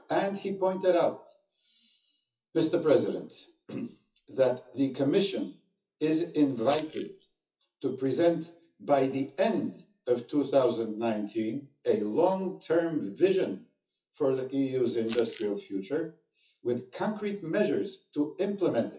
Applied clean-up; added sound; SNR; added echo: classical method WPE with log-MMSE.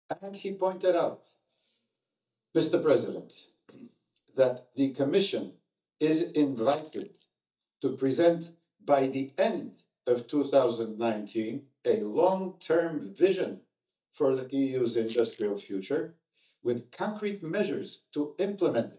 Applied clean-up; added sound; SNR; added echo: neural mask model DeepFilterNet 3.